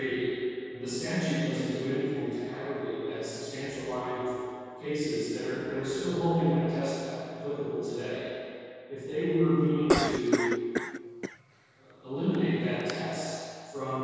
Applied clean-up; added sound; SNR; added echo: none; Cough; 3 dB; reverberation time 2.2 s.